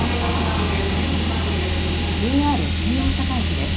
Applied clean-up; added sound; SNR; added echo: none; Car; -3 dB; reverberation time 0.4 s.